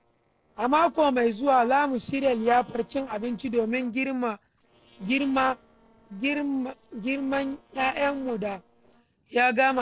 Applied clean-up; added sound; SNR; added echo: neural separator model SepFormer DNS4.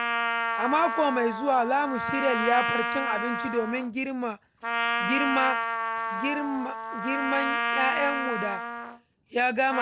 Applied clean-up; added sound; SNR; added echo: none; Trumpet; 1 dB; none.